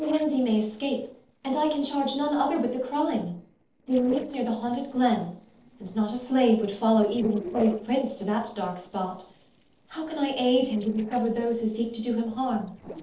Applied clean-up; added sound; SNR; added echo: neural separator model SepFormer DNS4.